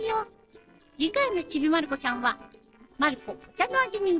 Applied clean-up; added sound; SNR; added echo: neural separator model SepFormer DNS4.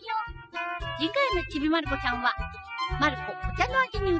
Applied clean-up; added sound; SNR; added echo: classical method spectral subtraction.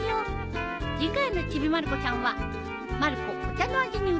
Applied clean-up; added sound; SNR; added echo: none; none; none; none.